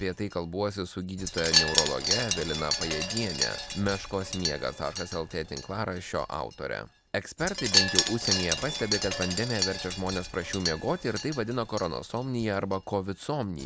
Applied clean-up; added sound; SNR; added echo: none; Wind chime; 1 dB; none.